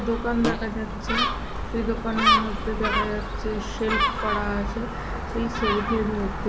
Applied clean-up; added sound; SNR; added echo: none; Fart + Gull, seagull; -2 dB; none.